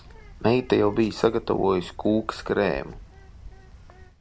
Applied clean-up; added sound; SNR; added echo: none; Bird; 19 dB; none.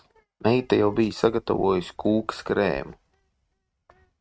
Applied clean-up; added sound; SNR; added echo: neural mask model RNNoise.